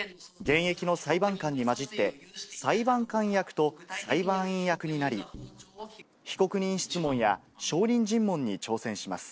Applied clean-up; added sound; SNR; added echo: neural separator model SepFormer DNS4.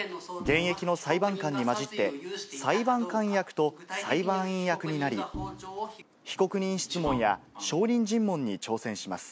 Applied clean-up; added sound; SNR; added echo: none; Bowed string instrument; 14 dB; none.